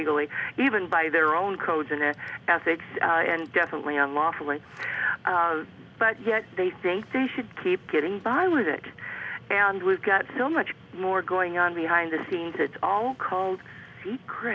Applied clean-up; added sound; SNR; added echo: none; none; none; none.